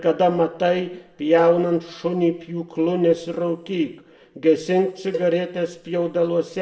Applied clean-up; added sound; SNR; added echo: none; Cowbell; 15 dB; reverberation time 0.7 s.